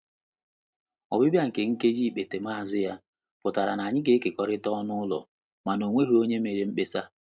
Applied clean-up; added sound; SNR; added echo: none; none; none; none.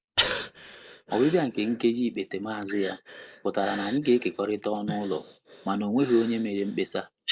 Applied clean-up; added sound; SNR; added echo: neural mask model Resemble Enhance denoiser.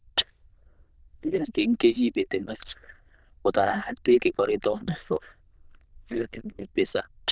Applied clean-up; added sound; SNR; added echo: neural diffusion model UNIVERSE++.